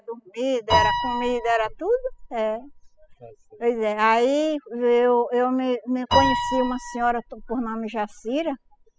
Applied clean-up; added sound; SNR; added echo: classical method spectral subtraction.